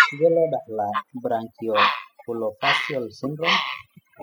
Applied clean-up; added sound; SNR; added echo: classical method spectral subtraction.